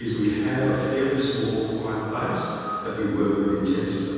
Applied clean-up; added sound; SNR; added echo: none; Screech / Glass; 14 dB; reverberation time 2.1 s.